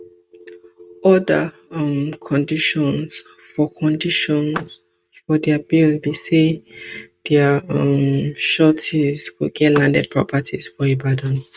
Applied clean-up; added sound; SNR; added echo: neural mask model RNNoise.